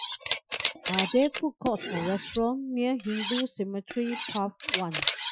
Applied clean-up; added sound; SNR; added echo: classical method Wiener filter.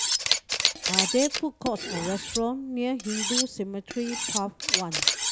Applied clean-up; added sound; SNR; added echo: none; Camera + Cutlery, silverware; -2 dB; none.